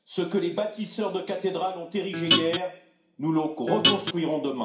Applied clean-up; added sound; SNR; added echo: none; Guitar; -4 dB; reverberation time 0.5 s.